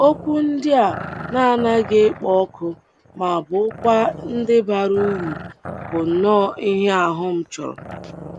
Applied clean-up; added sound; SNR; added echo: none; Growling; 15 dB; none.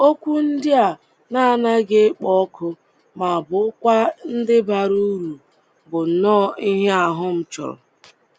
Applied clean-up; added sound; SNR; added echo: none; none; none; none.